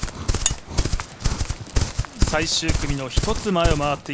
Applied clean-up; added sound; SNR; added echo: none; Livestock, farm animals, working animals; -4 dB; none.